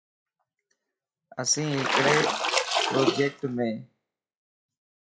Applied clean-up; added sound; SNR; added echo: classical method log-MMSE.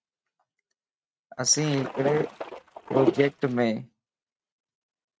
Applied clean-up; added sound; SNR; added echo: neural mask model RNNoise.